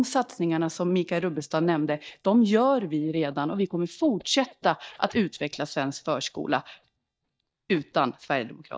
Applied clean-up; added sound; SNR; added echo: neural mask model DeepFilterNet 3.